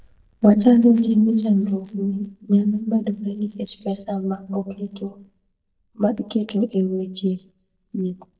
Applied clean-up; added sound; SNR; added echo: neural mask model DeepFilterNet 3.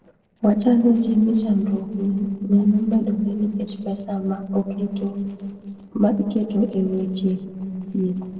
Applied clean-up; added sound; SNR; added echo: neural separator model SepFormer DNS4.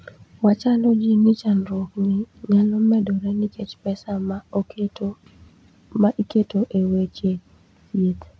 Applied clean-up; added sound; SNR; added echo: none; none; none; none.